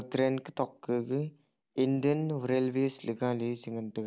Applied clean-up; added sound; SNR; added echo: none; none; none; none.